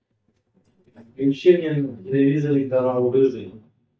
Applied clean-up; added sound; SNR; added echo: neural mask model DeepFilterNet 3.